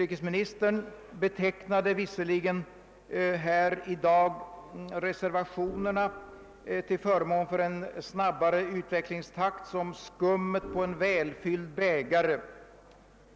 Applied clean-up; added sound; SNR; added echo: none; Organ; 15 dB; none.